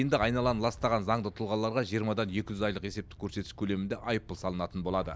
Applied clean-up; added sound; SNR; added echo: none; none; none; none.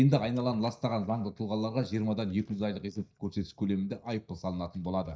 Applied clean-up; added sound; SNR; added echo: neural mask model DeepFilterNet 3.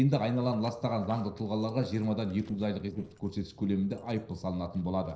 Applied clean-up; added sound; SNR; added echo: neural separator model SepFormer DNS4.